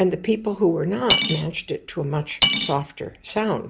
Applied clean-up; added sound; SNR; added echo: none; Cutlery, silverware / Dishes, pots, and pans; 2 dB; none.